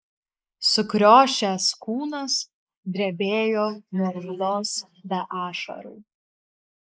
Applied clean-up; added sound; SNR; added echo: neural mask model Resemble Enhance denoiser.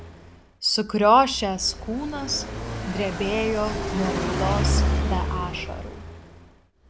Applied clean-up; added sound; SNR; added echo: none; Car passing by; 2 dB; none.